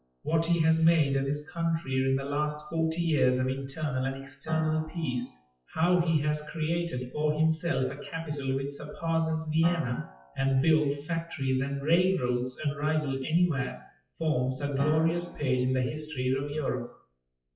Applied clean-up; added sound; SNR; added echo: classical method WPE with log-MMSE.